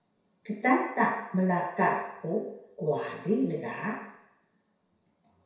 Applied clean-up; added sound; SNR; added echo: none; none; none; reverberation time 0.7 s.